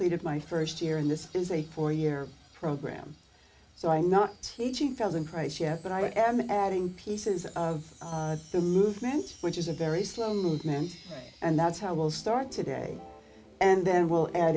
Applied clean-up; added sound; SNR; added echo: none; none; none; none.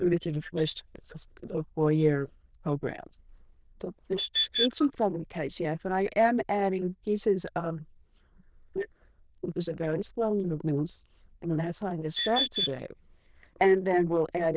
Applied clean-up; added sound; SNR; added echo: neural diffusion model UNIVERSE++.